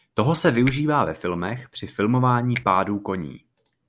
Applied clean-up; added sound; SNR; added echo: none; Finger snapping; 15 dB; none.